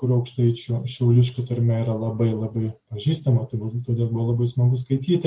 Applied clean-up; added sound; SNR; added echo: none; none; none; none.